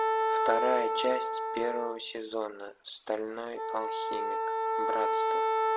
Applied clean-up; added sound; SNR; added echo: none; Wind instrument, woodwind instrument; -4 dB; none.